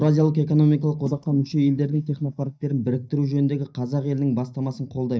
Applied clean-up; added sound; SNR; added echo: neural mask model DeepFilterNet 3.